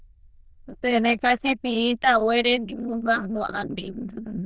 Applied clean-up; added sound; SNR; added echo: neural diffusion model UNIVERSE++.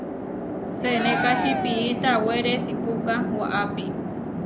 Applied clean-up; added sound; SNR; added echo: none; Chatter / Traffic noise, roadway noise / Train + Cheering; 0 dB; none.